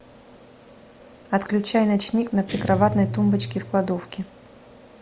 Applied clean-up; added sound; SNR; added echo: none; Guitar; 11 dB; none.